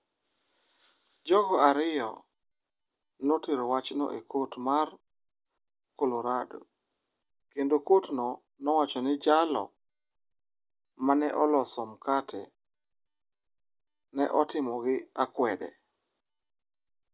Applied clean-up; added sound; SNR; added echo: none; none; none; none.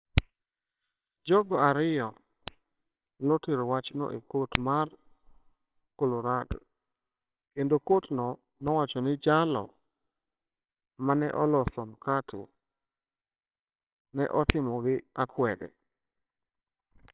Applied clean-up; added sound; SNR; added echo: neural separator model SepFormer WHAMR!.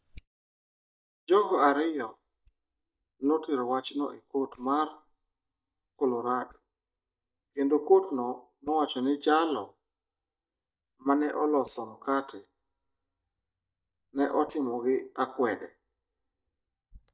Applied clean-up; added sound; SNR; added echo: neural mask model DeepFilterNet 3.